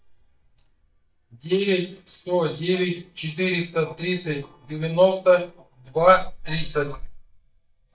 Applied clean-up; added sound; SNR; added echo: neural mask model DeepFilterNet 3.